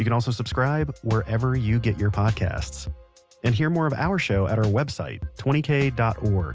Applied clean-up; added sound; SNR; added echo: none; none; none; none.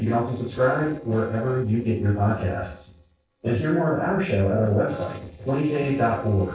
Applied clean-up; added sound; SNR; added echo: neural separator model SepFormer DNS4.